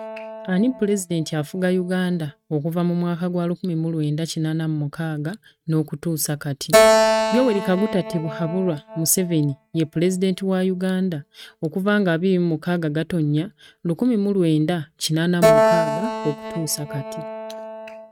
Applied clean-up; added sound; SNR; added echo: neural mask model RNNoise.